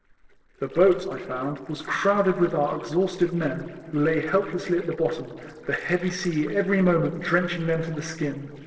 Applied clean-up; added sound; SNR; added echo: neural separator model SepFormer DNS4.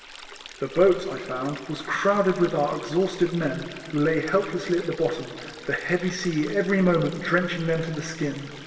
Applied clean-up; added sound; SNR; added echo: none; Stream; 18 dB; reverberation time 1.9 s.